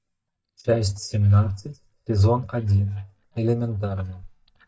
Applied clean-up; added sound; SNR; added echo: neural mask model DeepFilterNet 3.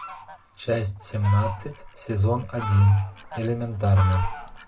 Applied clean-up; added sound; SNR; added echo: none; Fowl; 12 dB; reverberation time 0.2 s.